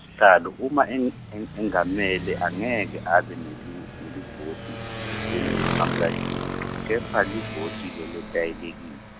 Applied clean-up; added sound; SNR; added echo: none; Motorcycle; 6 dB; none.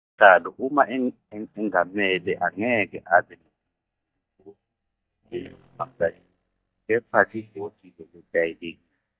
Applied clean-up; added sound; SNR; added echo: neural mask model DeepFilterNet 3.